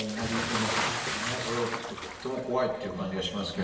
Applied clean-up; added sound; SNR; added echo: none; Bathtub (filling or washing) / Splash, splatter; 2 dB; reverberation time 1.0 s.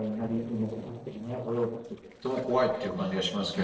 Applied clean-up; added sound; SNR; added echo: neural separator model SepFormer DNS4.